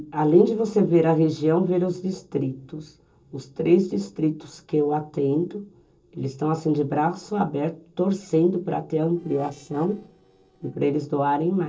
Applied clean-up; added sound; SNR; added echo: neural separator model SepFormer DNS4.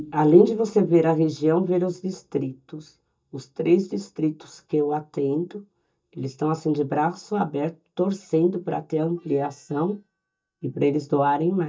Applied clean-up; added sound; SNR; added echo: neural mask model DeepFilterNet 3.